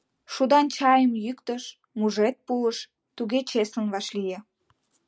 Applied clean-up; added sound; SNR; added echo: none; none; none; none.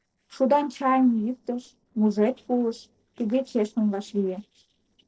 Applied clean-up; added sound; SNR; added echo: neural separator model SepFormer DNS4.